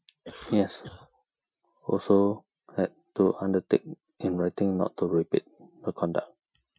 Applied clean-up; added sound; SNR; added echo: classical method Wiener filter.